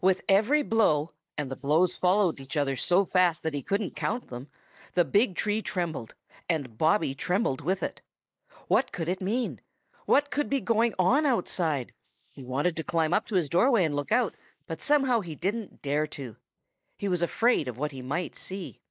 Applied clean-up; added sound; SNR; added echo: neural mask model Resemble Enhance denoiser.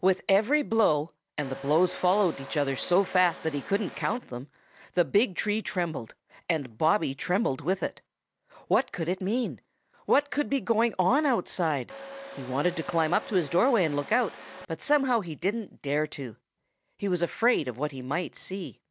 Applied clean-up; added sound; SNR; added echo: none; Domestic sounds, home sounds; 15 dB; none.